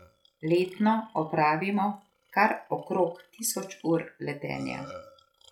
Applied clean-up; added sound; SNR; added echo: classical method log-MMSE.